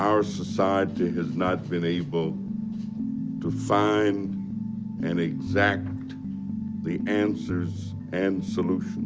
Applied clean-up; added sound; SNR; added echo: none; none; none; none.